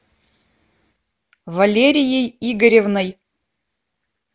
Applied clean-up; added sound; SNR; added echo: none; none; none; none.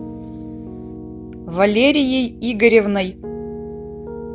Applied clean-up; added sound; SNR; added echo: none; Piano; 12 dB; none.